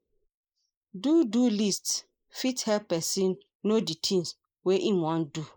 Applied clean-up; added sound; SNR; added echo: neural mask model Resemble Enhance denoiser.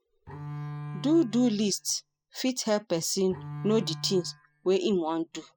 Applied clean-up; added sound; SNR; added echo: classical method spectral subtraction.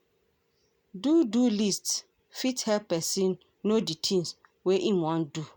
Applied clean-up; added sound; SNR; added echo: none; none; none; none.